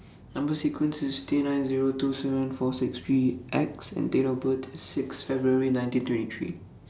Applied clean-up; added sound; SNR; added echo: none; none; none; none.